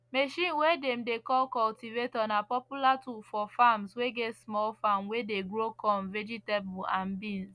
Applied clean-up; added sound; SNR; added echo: none; none; none; none.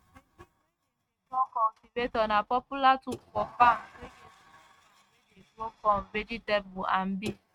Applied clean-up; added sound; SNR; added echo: neural mask model RNNoise.